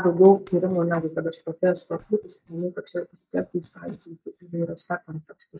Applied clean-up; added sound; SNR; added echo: neural mask model DeepFilterNet 3.